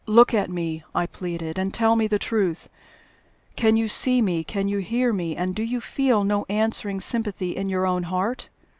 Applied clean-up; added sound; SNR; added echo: none; none; none; none.